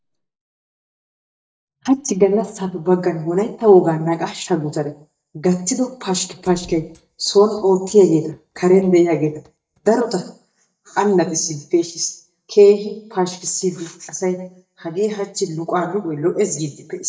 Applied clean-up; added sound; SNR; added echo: neural mask model DeepFilterNet 3.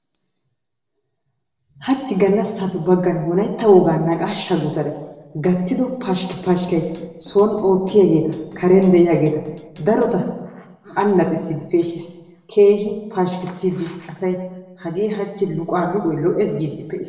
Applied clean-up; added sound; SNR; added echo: neural separator model SepFormer DNS4.